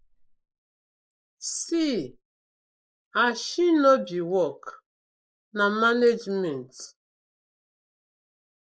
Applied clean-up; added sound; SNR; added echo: neural mask model Resemble Enhance denoiser.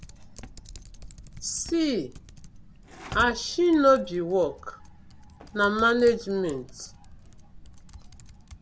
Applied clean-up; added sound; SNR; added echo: none; Typing; 17 dB; none.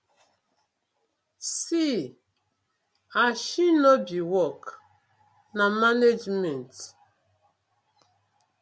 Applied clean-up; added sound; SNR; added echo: none; none; none; none.